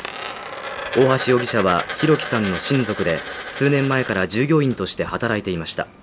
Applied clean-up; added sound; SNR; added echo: none; Coin (dropping); 11 dB; none.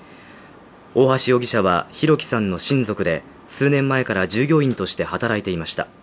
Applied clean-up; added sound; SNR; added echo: none; none; none; none.